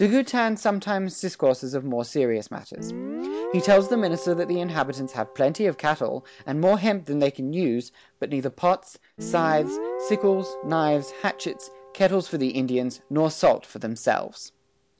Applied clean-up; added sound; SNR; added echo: none; Guitar; 13 dB; none.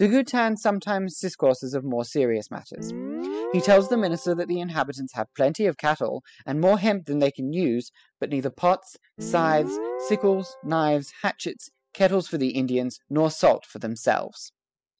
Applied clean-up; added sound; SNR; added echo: classical method spectral subtraction.